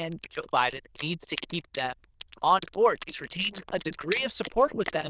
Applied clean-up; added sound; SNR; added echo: neural diffusion model UNIVERSE++.